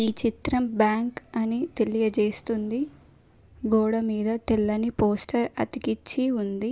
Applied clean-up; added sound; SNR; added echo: none; none; none; none.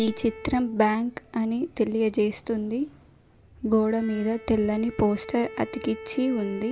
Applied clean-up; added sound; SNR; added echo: none; Bowed string instrument; 18 dB; none.